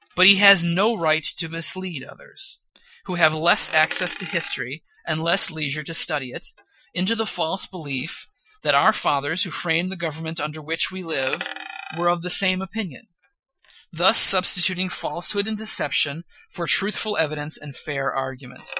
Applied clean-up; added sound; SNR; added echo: classical method Wiener filter.